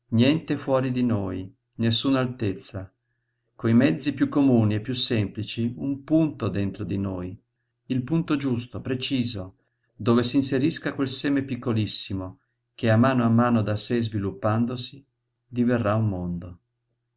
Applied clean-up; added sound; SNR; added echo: none; none; none; none.